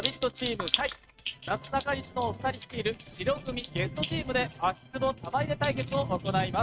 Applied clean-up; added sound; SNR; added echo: neural mask model RNNoise.